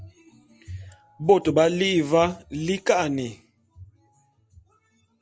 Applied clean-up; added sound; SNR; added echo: none; none; none; none.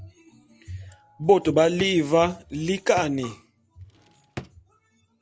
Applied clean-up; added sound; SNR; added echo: none; Bowed string instrument + Drawer open or close; 18 dB; none.